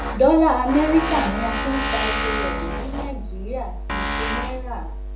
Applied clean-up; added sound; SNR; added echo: none; Tools; 2 dB; reverberation time 0.6 s.